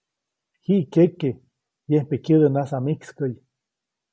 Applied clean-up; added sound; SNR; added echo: none; none; none; none.